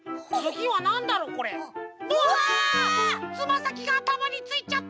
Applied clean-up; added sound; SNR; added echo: none; none; none; none.